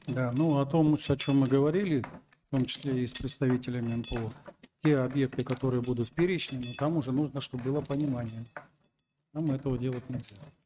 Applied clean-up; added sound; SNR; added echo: neural mask model RNNoise.